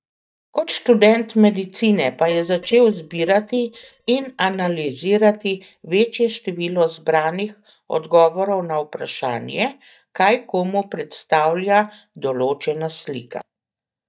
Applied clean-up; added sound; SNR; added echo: neural mask model DeepFilterNet 3.